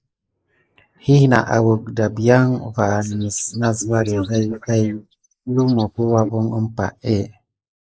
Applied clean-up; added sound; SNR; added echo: neural mask model Resemble Enhance denoiser.